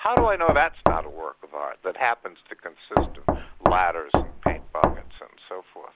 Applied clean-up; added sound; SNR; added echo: none; Knock; -3 dB; none.